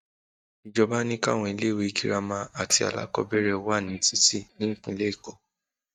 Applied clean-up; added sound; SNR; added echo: neural mask model DeepFilterNet 3.